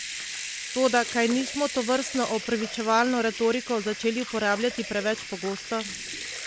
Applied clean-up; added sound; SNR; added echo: none; Sink (filling or washing) / Water tap, faucet / Liquid; 9 dB; none.